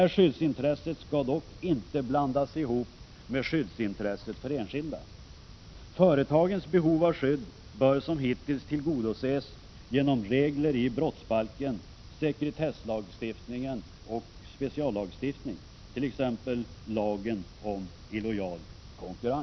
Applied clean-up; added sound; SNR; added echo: none; none; none; none.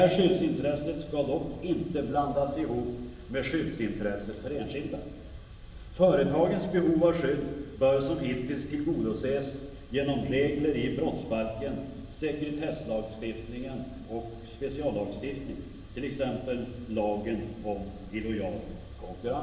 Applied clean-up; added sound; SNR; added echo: none; none; none; reverberation time 1.1 s.